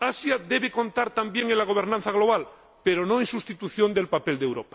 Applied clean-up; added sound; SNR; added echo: none; none; none; none.